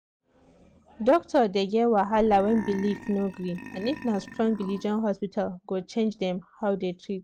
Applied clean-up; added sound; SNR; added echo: none; Burping, eructation; 15 dB; none.